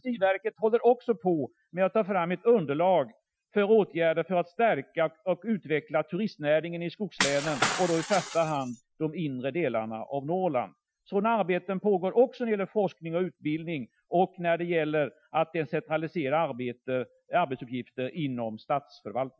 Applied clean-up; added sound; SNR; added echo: classical method Wiener filter.